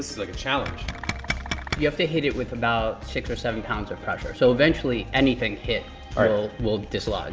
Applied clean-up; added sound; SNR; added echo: none; none; none; none.